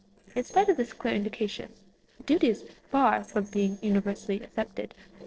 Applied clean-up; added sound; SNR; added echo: neural separator model SepFormer DNS4.